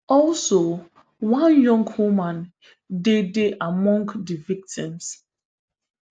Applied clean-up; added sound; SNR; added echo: none; none; none; none.